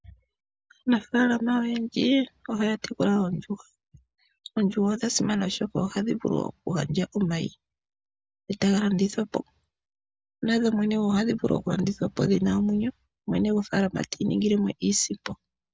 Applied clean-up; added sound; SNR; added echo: none; none; none; none.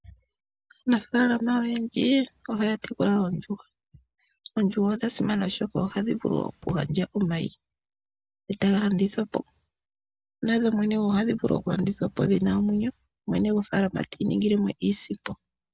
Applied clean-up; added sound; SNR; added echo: none; Drawer open or close; 19 dB; none.